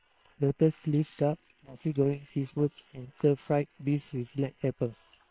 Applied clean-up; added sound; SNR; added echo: neural separator model SepFormer WHAM!.